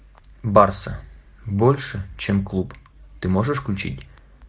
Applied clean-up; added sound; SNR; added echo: none; none; none; none.